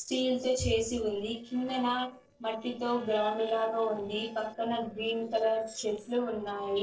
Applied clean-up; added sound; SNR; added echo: neural separator model SepFormer DNS4.